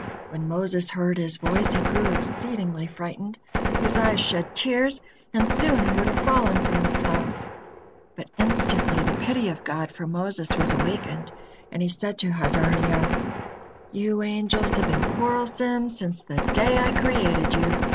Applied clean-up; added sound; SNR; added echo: none; Gunshot, gunfire; 0 dB; none.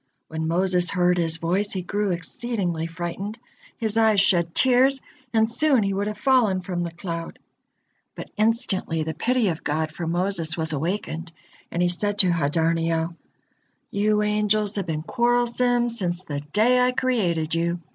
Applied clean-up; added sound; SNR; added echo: none; none; none; none.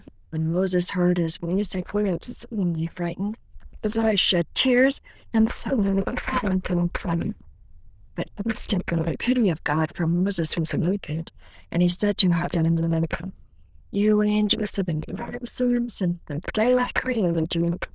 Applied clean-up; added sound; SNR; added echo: neural diffusion model UNIVERSE++.